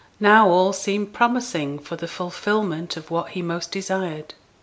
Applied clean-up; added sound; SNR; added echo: none; none; none; none.